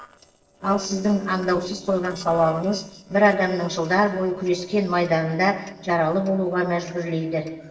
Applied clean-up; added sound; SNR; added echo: neural separator model SepFormer DNS4.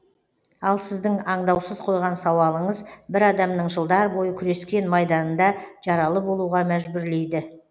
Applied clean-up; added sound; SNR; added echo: none; none; none; none.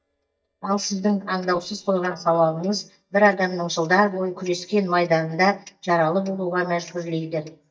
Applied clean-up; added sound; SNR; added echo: neural mask model DeepFilterNet 3.